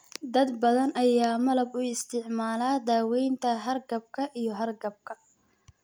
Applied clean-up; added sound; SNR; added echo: none; none; none; none.